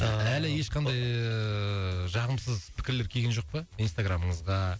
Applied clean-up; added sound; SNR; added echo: none; none; none; none.